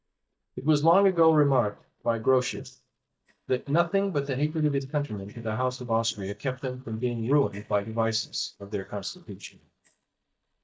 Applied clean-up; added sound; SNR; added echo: neural mask model DeepFilterNet 3.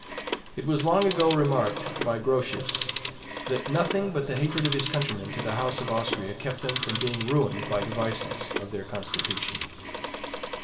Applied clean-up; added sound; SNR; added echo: none; Telephone; 5 dB; reverberation time 2.3 s.